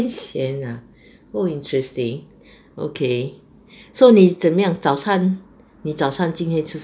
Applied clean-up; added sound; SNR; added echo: none; none; none; none.